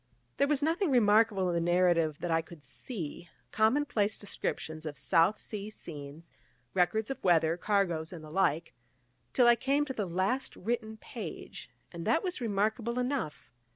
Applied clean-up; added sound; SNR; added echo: none; none; none; none.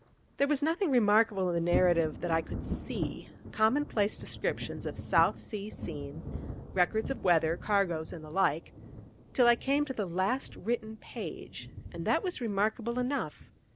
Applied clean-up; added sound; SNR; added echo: none; Thunder; 11 dB; none.